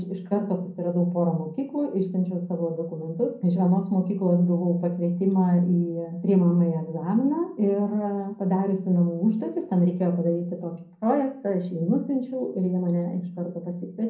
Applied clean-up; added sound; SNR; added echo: none; none; none; reverberation time 0.6 s.